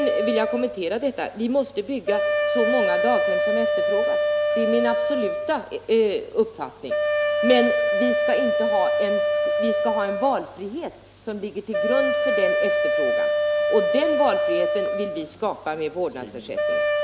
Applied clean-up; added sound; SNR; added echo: none; Wind instrument, woodwind instrument; -3 dB; none.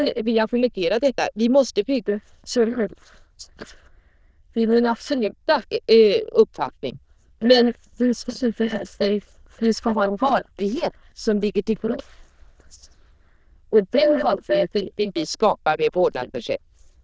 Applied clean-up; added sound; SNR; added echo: neural diffusion model UNIVERSE++.